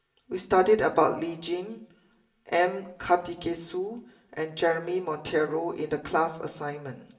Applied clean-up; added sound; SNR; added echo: none; none; none; reverberation time 0.6 s.